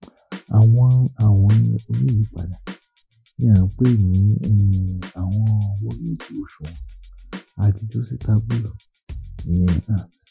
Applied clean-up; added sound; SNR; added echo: classical method Wiener filter.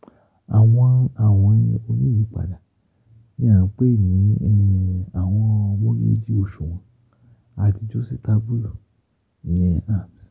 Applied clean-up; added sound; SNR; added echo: none; none; none; none.